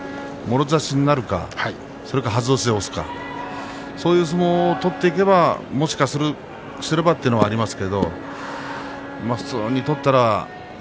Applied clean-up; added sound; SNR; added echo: none; Bowed string instrument; 17 dB; none.